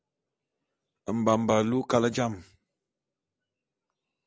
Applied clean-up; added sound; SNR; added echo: none; none; none; none.